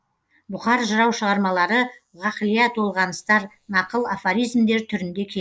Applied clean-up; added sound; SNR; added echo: neural mask model Resemble Enhance denoiser.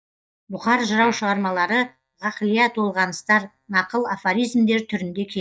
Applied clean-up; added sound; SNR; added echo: neural mask model DeepFilterNet 3.